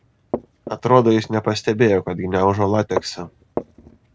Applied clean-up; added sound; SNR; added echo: none; Walk, footsteps; 13 dB; none.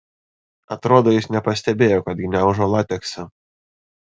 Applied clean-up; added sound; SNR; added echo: none; none; none; none.